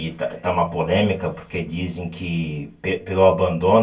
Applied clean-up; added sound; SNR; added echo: none; none; none; reverberation time 0.2 s.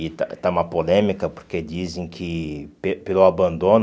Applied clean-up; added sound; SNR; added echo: none; none; none; none.